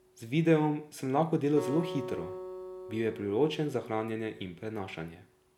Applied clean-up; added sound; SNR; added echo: none; Acoustic guitar; 13 dB; none.